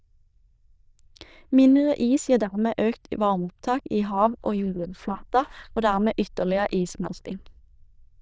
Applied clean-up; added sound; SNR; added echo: neural diffusion model UNIVERSE++.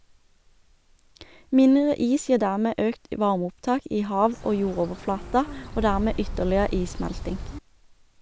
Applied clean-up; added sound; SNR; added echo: none; Bird; 8 dB; none.